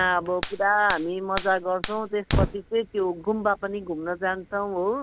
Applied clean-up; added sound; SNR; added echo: none; Fire; 6 dB; none.